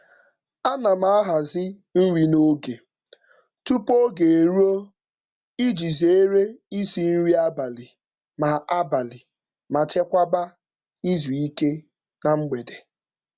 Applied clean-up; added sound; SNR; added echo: none; none; none; none.